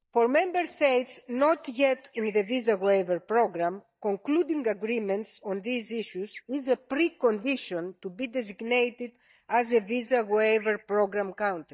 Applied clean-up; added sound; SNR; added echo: neural mask model DeepFilterNet 3.